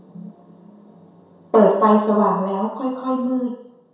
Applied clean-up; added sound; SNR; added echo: none; none; none; reverberation time 0.7 s.